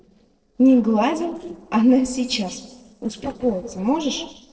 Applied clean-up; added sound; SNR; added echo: neural separator model SepFormer DNS4.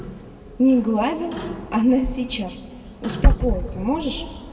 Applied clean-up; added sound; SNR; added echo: none; Clock; 17 dB; reverberation time 2.1 s.